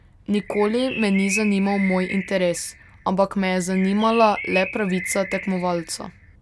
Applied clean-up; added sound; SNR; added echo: none; Bird; 11 dB; none.